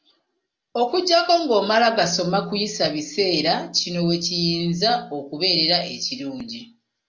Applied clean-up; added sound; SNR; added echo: none; none; none; none.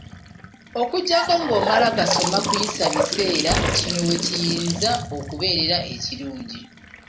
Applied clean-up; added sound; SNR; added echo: none; Trickle, dribble / Bathtub (filling or washing) / Sink (filling or washing) / Gurgling + Door; 3 dB; none.